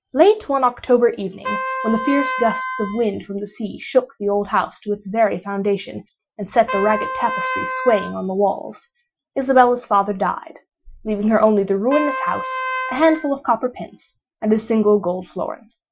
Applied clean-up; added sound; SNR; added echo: classical method Wiener filter.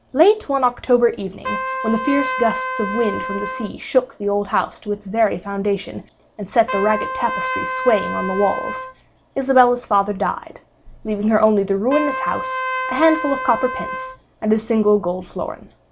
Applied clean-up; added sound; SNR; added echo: none; Trumpet; 8 dB; none.